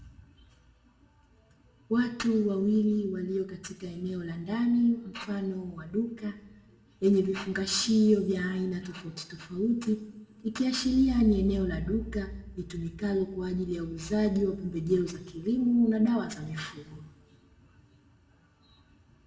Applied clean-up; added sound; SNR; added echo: none; none; none; reverberation time 0.7 s.